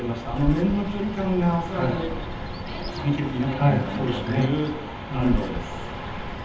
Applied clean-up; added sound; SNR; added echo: none; Bird; 8 dB; reverberation time 0.8 s.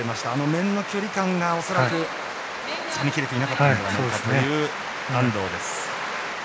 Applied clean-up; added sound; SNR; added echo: none; none; none; none.